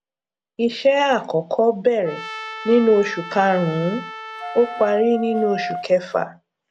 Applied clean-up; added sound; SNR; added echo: none; Trumpet + Wind instrument, woodwind instrument; 11 dB; none.